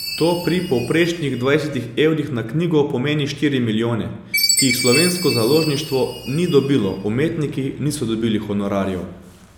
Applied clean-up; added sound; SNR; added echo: none; Chime; 9 dB; none.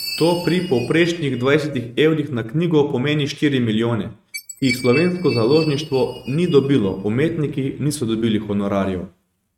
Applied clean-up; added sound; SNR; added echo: neural mask model RNNoise.